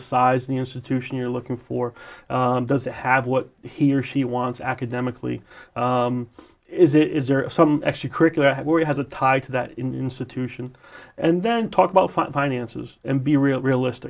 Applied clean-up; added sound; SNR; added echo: none; none; none; none.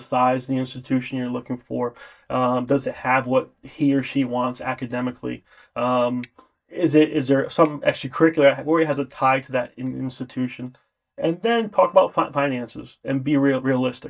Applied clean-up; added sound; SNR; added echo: neural mask model DeepFilterNet 3.